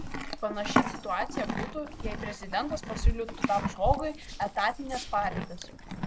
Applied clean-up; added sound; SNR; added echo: none; Livestock, farm animals, working animals; 0 dB; none.